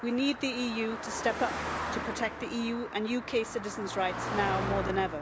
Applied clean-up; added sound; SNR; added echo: none; Car passing by; 4 dB; none.